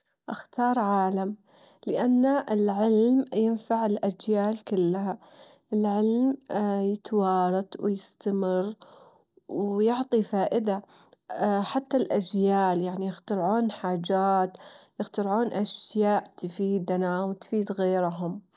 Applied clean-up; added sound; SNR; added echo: none; none; none; none.